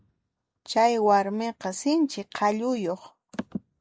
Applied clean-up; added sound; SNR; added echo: none; none; none; none.